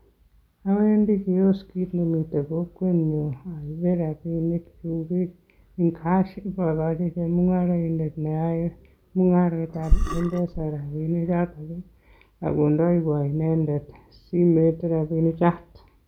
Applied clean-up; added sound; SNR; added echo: none; Burping, eructation; 0 dB; none.